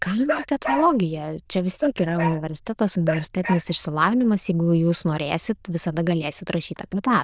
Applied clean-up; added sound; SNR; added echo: neural diffusion model UNIVERSE++.